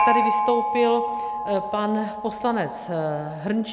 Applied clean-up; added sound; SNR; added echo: none; Gong; 1 dB; none.